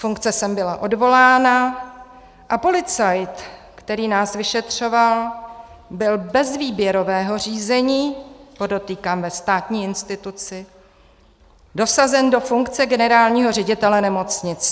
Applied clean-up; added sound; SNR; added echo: none; none; none; none.